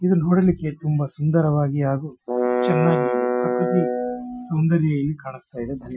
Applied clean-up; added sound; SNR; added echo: classical method Wiener filter.